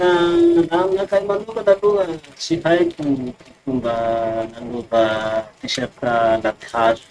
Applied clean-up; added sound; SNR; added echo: neural mask model RNNoise.